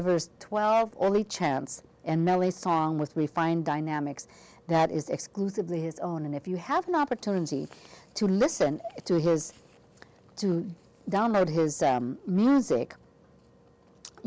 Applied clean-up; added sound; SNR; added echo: none; none; none; none.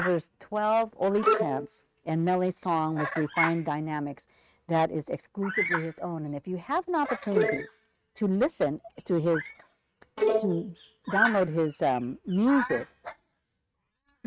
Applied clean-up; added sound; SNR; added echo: neural mask model RNNoise.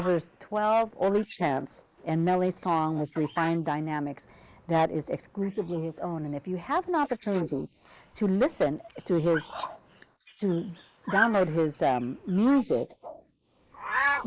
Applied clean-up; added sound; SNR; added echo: neural mask model Resemble Enhance denoiser.